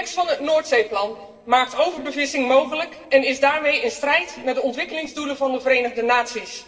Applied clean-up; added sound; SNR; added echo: neural separator model SepFormer DNS4.